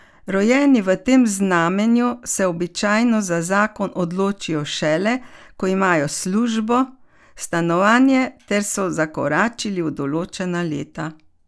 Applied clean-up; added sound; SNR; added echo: none; none; none; none.